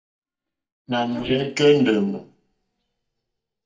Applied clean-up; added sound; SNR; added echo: neural mask model DeepFilterNet 3.